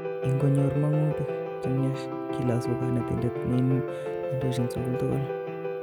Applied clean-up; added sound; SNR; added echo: none; Piano; 3 dB; none.